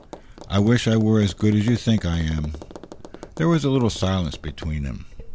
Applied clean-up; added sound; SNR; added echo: none; Tap; 17 dB; none.